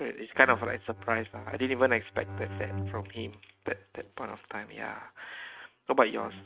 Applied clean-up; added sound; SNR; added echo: neural mask model RNNoise.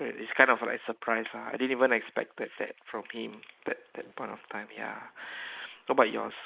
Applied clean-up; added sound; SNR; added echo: neural mask model Resemble Enhance denoiser.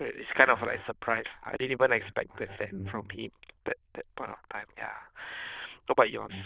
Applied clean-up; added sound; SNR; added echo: neural diffusion model UNIVERSE++.